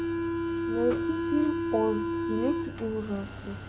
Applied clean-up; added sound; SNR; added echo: none; Subway, metro, underground; -1 dB; none.